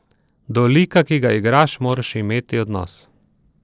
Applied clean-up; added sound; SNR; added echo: neural separator model SepFormer DNS4.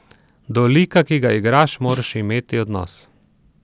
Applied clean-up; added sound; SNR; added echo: none; Snare drum; 19 dB; none.